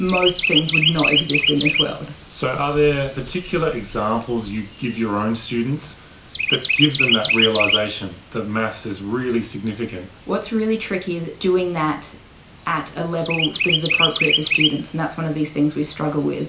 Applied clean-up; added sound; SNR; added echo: none; Chirp, tweet; 2 dB; reverberation time 0.4 s.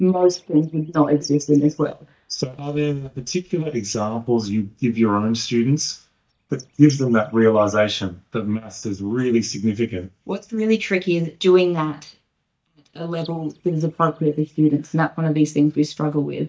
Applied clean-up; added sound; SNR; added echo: neural mask model DeepFilterNet 3.